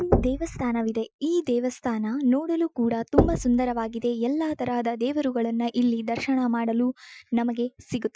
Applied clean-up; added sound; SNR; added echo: classical method Wiener filter.